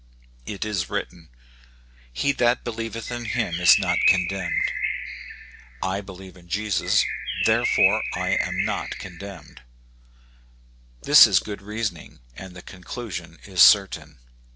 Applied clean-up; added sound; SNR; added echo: none; Bird; 0 dB; none.